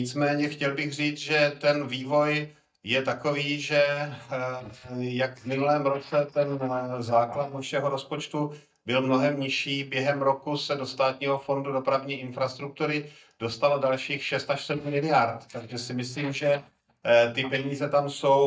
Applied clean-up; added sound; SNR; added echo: neural mask model DeepFilterNet 3.